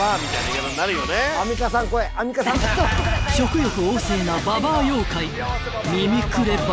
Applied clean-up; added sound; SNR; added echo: none; none; none; none.